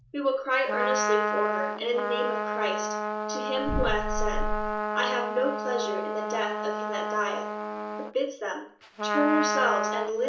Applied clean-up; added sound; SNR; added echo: none; Trumpet; 1 dB; reverberation time 1.2 s.